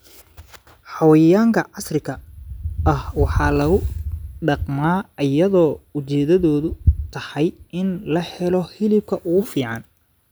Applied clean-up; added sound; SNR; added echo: none; none; none; none.